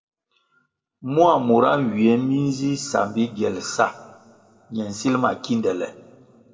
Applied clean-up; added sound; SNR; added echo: none; none; none; reverberation time 1.2 s.